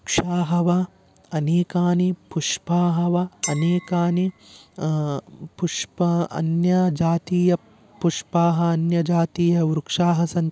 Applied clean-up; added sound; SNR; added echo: none; Chink, clink; 17 dB; none.